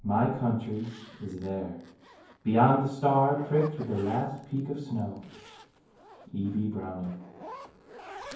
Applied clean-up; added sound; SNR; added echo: none; Zipper (clothing); 19 dB; reverberation time 0.9 s.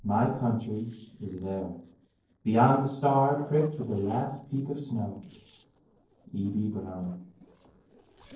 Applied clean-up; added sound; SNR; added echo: neural separator model SepFormer DNS4.